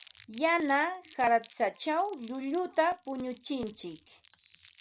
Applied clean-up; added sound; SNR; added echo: none; Crumpling, crinkling; 19 dB; none.